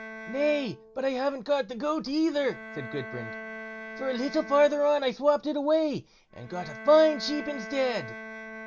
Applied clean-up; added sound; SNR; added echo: none; Bowed string instrument; 15 dB; none.